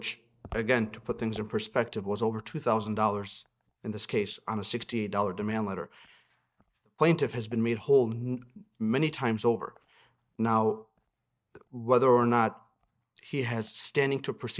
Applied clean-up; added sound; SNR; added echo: neural mask model DeepFilterNet 3.